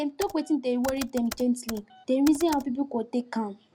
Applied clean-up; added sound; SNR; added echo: none; Computer keyboard; 16 dB; none.